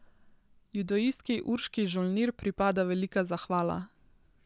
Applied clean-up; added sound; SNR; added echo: none; none; none; none.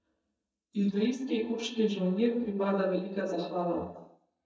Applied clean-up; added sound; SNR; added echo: neural mask model DeepFilterNet 3.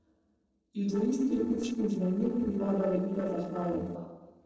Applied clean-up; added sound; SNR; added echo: neural separator model SepFormer DNS4.